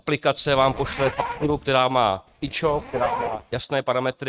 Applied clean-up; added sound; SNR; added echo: neural mask model RNNoise.